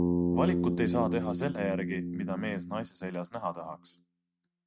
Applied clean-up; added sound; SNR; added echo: neural mask model RNNoise.